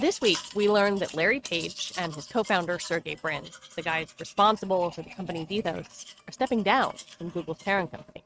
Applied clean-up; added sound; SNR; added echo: neural mask model RNNoise.